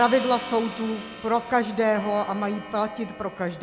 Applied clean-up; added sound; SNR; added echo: none; Gong + Clock; 14 dB; none.